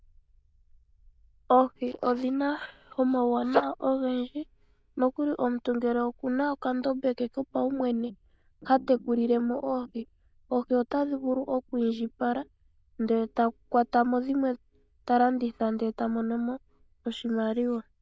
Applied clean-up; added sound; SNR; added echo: neural diffusion model UNIVERSE++.